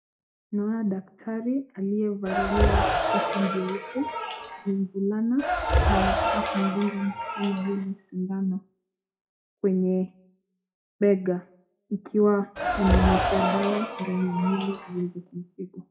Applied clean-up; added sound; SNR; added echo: classical method WPE with log-MMSE.